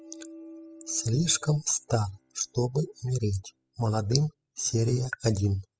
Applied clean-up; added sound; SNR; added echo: classical method spectral subtraction.